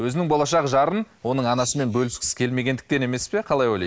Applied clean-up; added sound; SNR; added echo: neural mask model Resemble Enhance denoiser.